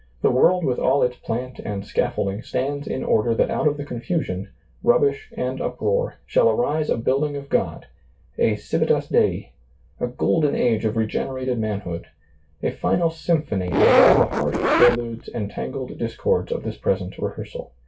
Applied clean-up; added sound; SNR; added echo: none; Zipper (clothing); -2 dB; reverberation time 0.2 s.